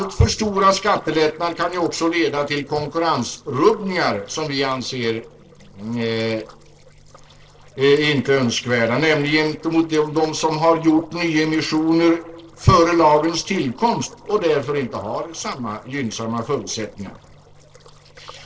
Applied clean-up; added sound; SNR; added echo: neural separator model SepFormer DNS4.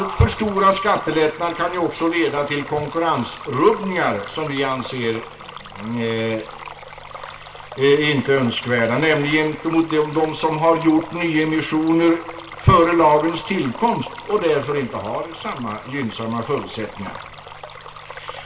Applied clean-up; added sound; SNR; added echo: none; Stream; 16 dB; reverberation time 0.2 s.